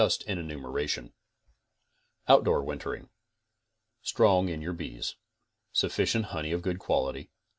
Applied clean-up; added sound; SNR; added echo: none; none; none; none.